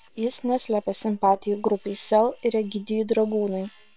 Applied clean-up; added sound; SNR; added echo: neural separator model SepFormer WHAM!.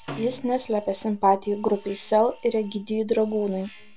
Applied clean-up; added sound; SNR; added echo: none; Snare drum + Alarm; 19 dB; none.